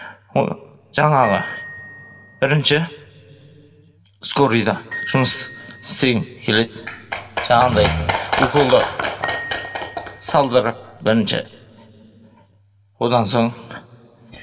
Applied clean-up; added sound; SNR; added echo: none; Glockenspiel; 16 dB; reverberation time 2.1 s.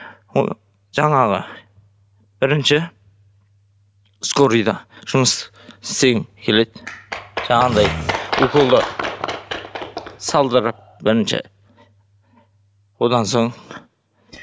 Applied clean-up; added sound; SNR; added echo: none; none; none; none.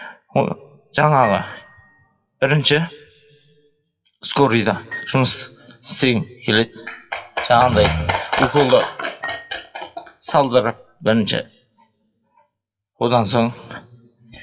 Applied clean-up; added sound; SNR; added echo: classical method WPE with log-MMSE.